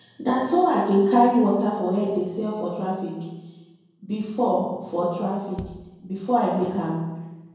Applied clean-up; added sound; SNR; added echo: none; Bass drum; 19 dB; reverberation time 1.0 s.